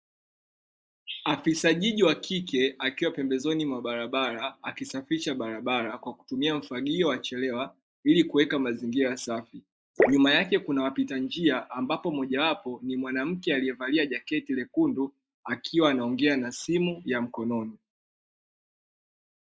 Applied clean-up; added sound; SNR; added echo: neural mask model Resemble Enhance denoiser.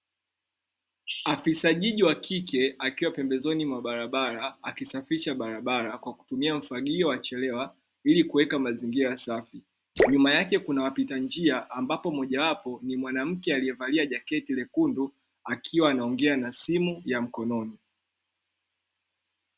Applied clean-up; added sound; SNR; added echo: none; Drip / Splash, splatter; 4 dB; none.